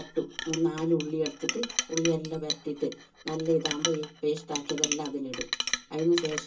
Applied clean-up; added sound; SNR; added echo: none; Chink, clink; 5 dB; reverberation time 0.2 s.